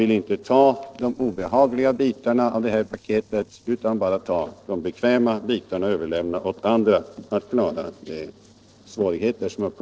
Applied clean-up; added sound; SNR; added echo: neural separator model SepFormer DNS4.